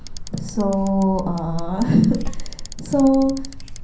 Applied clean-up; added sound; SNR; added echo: none; Bicycle; 7 dB; reverberation time 0.6 s.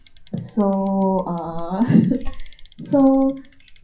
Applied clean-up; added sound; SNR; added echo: classical method WPE with log-MMSE.